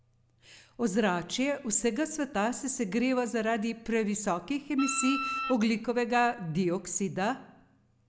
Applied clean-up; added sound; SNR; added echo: none; Wind instrument, woodwind instrument; 5 dB; none.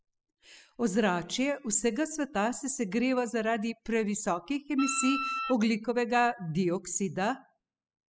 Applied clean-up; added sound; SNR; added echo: classical method spectral subtraction.